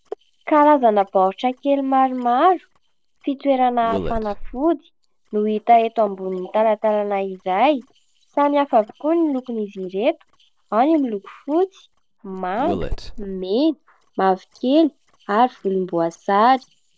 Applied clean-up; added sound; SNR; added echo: neural separator model SepFormer DNS4.